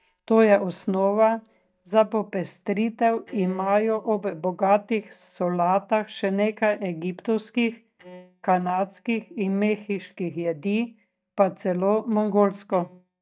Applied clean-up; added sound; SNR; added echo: neural mask model DeepFilterNet 3.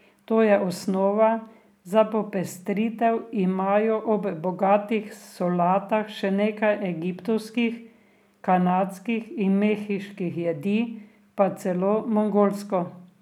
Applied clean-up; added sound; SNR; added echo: none; none; none; none.